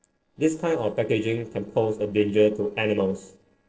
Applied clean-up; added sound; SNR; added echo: neural separator model SepFormer DNS4.